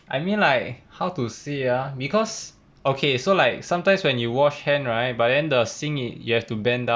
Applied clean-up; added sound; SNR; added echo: none; none; none; none.